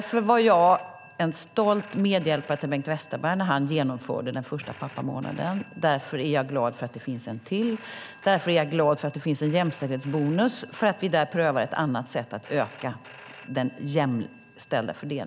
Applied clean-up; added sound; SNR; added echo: none; Telephone; 19 dB; none.